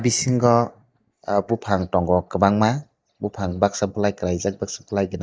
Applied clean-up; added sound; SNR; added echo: neural mask model DeepFilterNet 3.